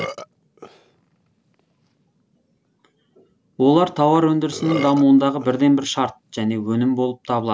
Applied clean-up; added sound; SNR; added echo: none; Burping, eructation; 17 dB; none.